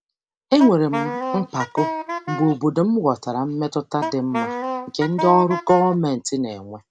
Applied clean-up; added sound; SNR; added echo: none; Wind instrument, woodwind instrument; 6 dB; none.